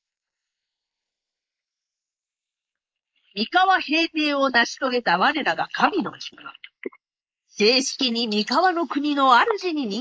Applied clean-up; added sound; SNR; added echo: neural mask model Resemble Enhance denoiser.